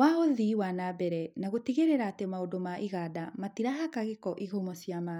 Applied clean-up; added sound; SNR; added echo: none; none; none; none.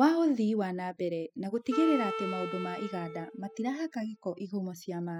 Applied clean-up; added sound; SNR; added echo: classical method spectral subtraction.